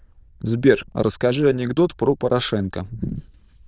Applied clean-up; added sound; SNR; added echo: neural diffusion model UNIVERSE++.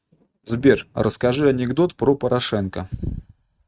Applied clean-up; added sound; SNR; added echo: neural mask model RNNoise.